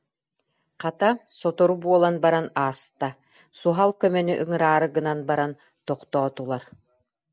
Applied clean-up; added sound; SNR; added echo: none; none; none; none.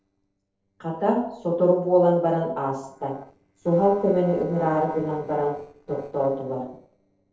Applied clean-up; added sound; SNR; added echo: neural separator model SepFormer DNS4.